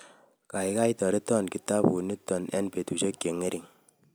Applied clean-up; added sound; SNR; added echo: none; none; none; none.